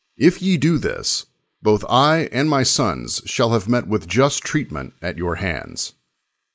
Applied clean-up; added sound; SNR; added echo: neural mask model Resemble Enhance denoiser.